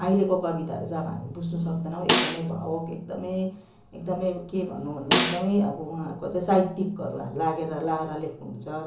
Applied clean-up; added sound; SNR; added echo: none; Snare drum; -3 dB; reverberation time 0.8 s.